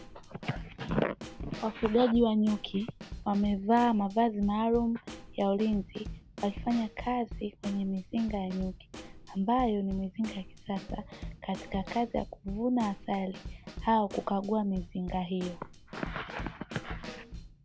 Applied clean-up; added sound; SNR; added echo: none; Snare drum / Drum kit; 13 dB; none.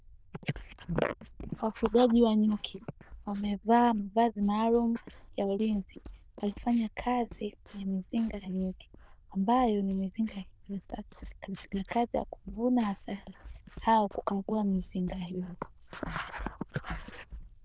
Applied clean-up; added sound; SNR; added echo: neural diffusion model UNIVERSE++.